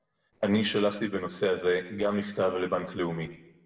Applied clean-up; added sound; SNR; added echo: neural separator model SepFormer DNS4.